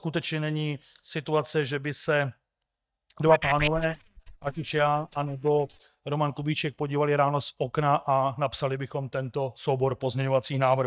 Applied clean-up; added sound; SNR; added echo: neural mask model DeepFilterNet 3.